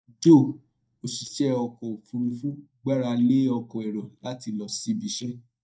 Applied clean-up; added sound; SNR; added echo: neural mask model DeepFilterNet 3.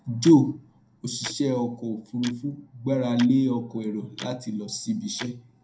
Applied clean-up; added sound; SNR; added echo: none; Tick-tock; 20 dB; reverberation time 0.2 s.